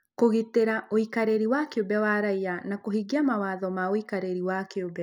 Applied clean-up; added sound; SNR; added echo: none; none; none; none.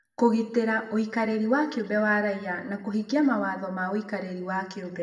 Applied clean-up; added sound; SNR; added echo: none; none; none; reverberation time 0.9 s.